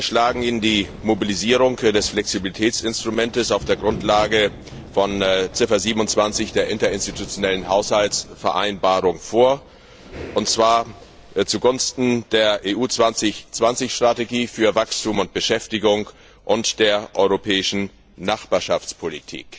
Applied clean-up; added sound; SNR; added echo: none; Run; 19 dB; none.